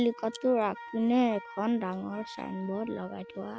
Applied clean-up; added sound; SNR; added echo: none; Wind instrument, woodwind instrument; 17 dB; none.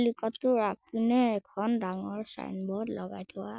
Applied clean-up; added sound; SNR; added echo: none; none; none; none.